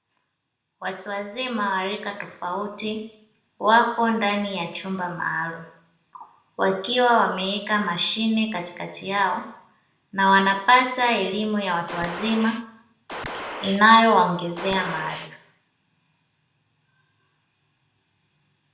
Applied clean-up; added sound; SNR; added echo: none; Gunshot, gunfire; 10 dB; reverberation time 0.6 s.